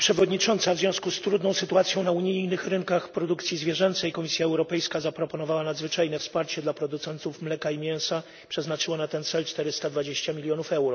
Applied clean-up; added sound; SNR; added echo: none; none; none; none.